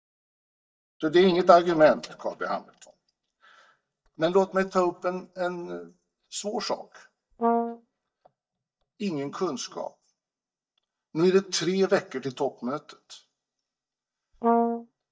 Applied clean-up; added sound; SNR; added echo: neural mask model DeepFilterNet 3.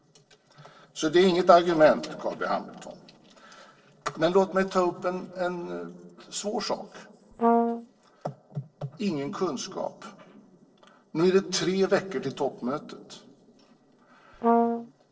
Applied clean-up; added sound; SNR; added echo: neural separator model SepFormer DNS4.